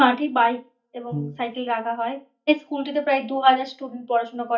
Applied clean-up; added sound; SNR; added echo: neural mask model DeepFilterNet 3.